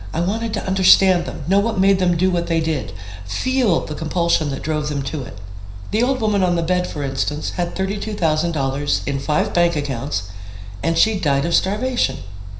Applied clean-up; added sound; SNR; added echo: none; Mechanical fan; 8 dB; reverberation time 0.5 s.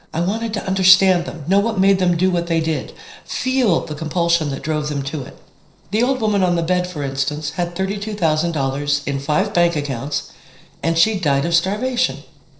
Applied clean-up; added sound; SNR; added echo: neural separator model SepFormer DNS4.